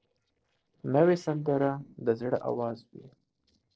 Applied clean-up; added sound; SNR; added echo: neural separator model SepFormer DNS4.